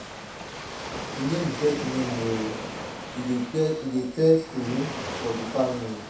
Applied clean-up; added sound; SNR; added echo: none; Waves, surf; 8 dB; reverberation time 0.7 s.